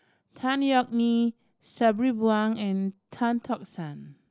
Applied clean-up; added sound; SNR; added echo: none; none; none; none.